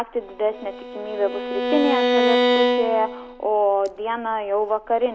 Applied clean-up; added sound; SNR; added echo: none; Bowed string instrument; 1 dB; none.